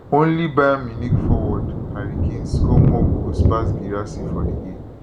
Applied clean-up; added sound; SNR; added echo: none; Thunder; -3 dB; none.